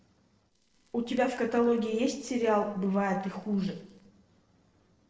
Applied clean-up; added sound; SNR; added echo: neural separator model SepFormer DNS4.